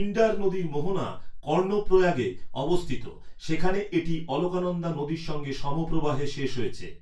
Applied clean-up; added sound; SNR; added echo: none; none; none; reverberation time 0.2 s.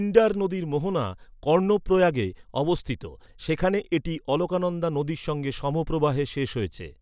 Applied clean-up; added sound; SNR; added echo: none; none; none; none.